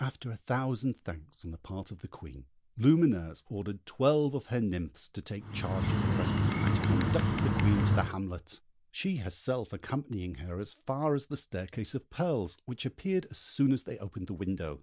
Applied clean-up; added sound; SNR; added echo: none; Bird; -5 dB; none.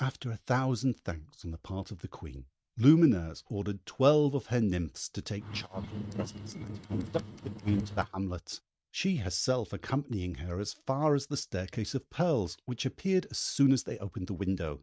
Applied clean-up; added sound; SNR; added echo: neural mask model RNNoise.